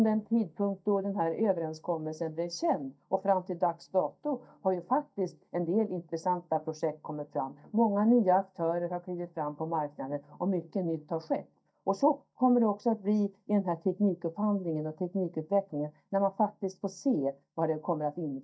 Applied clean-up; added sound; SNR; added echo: neural mask model DeepFilterNet 3.